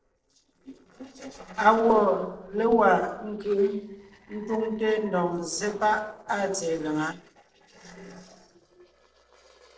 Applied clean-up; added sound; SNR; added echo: neural separator model SepFormer DNS4.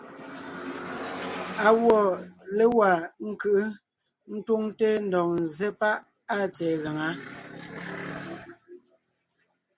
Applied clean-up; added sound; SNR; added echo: none; none; none; none.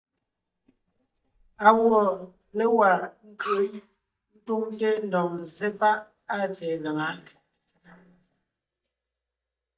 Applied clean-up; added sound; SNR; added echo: neural mask model DeepFilterNet 3.